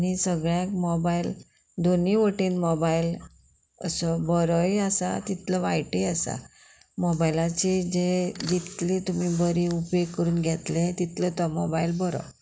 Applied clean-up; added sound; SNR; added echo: none; Mechanisms; 15 dB; none.